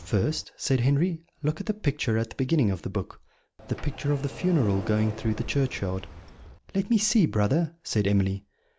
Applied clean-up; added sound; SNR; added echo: none; Sliding door; 18 dB; none.